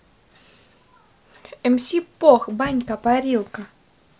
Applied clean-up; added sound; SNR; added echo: none; none; none; none.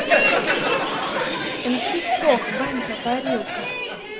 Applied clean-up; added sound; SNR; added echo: none; Crowd; -4 dB; none.